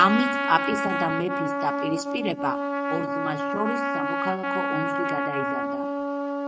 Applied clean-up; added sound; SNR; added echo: neural mask model RNNoise.